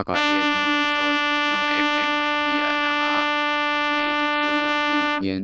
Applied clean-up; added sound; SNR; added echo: neural diffusion model UNIVERSE++.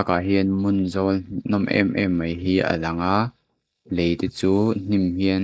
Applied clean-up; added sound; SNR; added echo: neural mask model Resemble Enhance denoiser.